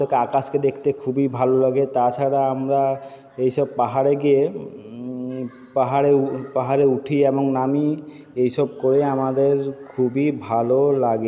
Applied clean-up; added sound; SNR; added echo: none; none; none; none.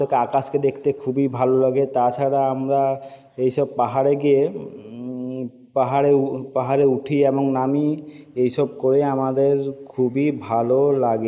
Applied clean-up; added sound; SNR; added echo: neural mask model Resemble Enhance denoiser.